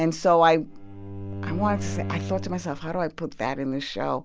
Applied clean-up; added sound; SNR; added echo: none; Bowed string instrument; 9 dB; none.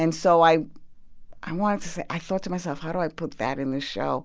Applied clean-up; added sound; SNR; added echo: none; none; none; none.